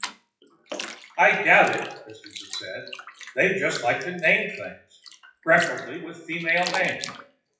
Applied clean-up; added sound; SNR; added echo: classical method WPE with log-MMSE.